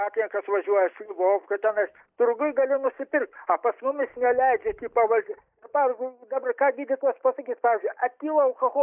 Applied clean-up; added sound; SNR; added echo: neural mask model DeepFilterNet 3.